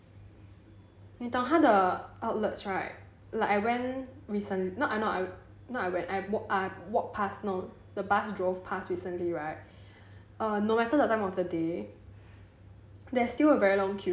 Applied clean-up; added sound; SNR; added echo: none; none; none; none.